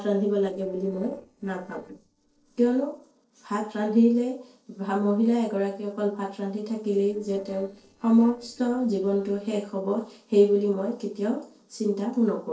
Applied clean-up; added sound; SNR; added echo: neural separator model SepFormer DNS4.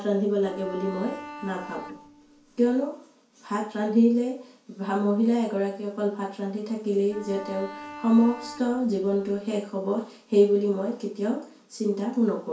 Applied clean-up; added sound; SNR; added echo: none; Bowed string instrument; 15 dB; reverberation time 0.3 s.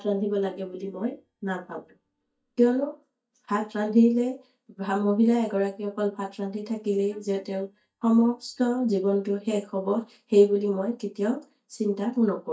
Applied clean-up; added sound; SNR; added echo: neural mask model DeepFilterNet 3.